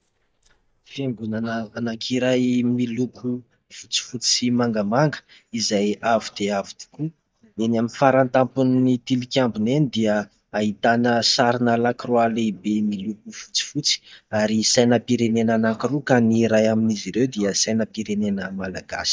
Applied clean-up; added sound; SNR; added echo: neural mask model DeepFilterNet 3.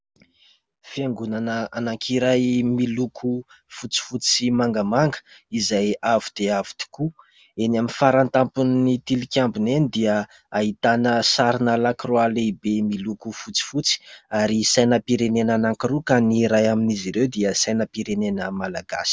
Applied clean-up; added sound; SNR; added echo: none; none; none; none.